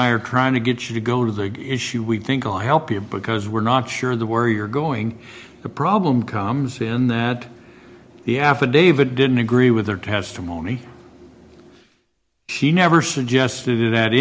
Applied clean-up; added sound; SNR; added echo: none; none; none; none.